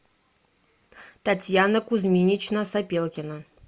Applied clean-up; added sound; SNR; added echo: none; none; none; none.